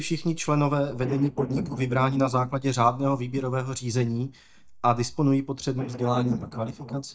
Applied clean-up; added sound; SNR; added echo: neural mask model DeepFilterNet 3.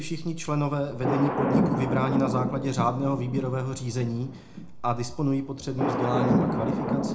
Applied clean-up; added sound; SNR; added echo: none; Thunder; 1 dB; reverberation time 0.3 s.